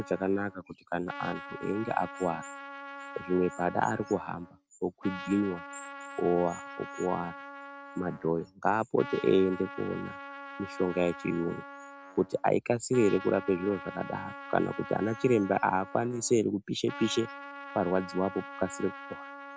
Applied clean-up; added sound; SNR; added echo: none; Trumpet; 13 dB; none.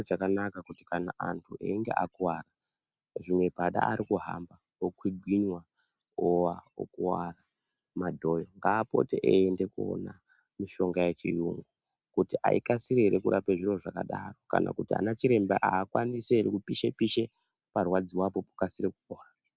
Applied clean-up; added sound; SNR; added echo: none; none; none; none.